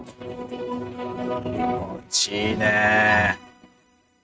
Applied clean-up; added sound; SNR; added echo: neural mask model RNNoise.